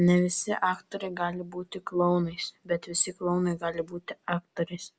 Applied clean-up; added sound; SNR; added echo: none; none; none; none.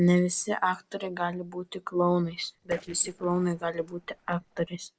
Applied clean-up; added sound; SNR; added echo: neural separator model SepFormer DNS4.